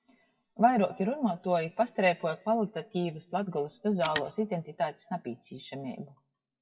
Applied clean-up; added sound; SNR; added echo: classical method WPE with log-MMSE.